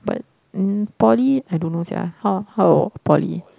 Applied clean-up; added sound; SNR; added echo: none; none; none; none.